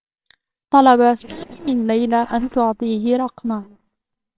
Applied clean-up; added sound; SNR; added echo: neural separator model SepFormer WHAMR!.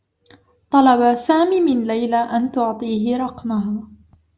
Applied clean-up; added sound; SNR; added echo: none; none; none; none.